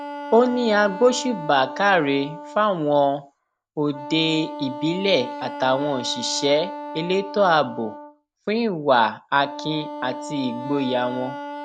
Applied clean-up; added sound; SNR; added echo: none; Wind instrument, woodwind instrument; 12 dB; none.